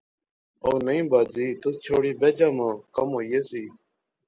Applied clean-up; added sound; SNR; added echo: none; none; none; none.